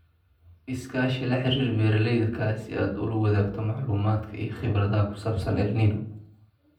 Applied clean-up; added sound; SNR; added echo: none; none; none; reverberation time 0.6 s.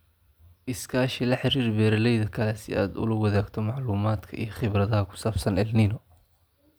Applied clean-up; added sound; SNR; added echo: none; none; none; none.